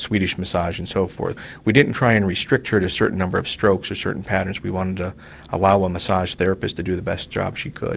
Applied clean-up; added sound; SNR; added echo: none; none; none; none.